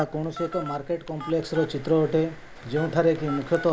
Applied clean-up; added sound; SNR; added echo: none; Telephone; 14 dB; none.